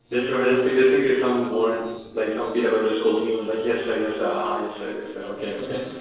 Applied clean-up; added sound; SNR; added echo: neural separator model SepFormer DNS4.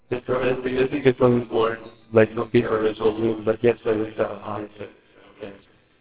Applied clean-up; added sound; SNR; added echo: neural separator model SepFormer WHAMR!.